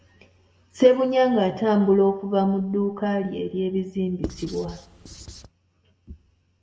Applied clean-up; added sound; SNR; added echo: none; Writing; 13 dB; reverberation time 1.1 s.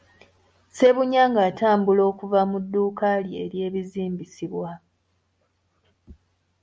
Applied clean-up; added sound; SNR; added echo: none; none; none; none.